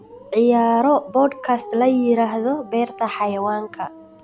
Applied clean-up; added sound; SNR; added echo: none; Dog; 19 dB; none.